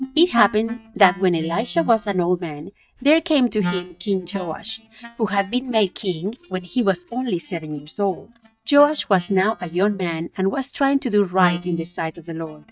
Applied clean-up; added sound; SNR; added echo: neural mask model DeepFilterNet 3.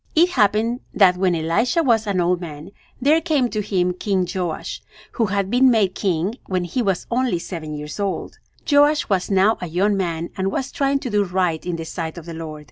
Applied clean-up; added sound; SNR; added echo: none; none; none; none.